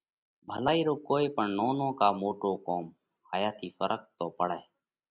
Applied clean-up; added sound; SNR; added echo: none; none; none; none.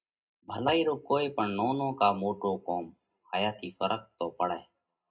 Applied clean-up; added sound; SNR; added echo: none; none; none; reverberation time 0.2 s.